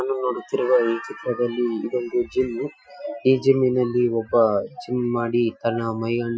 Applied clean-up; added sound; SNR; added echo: classical method Wiener filter.